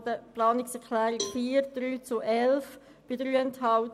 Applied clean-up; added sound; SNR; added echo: none; Cowbell; 14 dB; none.